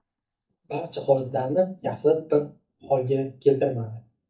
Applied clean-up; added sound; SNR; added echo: neural mask model DeepFilterNet 3.